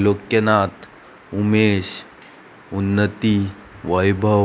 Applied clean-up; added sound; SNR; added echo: none; none; none; none.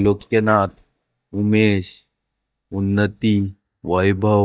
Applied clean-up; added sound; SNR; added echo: neural mask model DeepFilterNet 3.